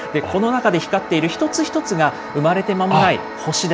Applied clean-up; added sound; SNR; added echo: none; none; none; none.